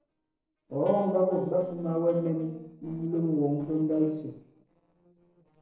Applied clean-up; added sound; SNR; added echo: neural separator model SepFormer DNS4.